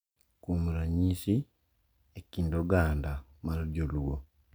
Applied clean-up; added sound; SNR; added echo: none; none; none; none.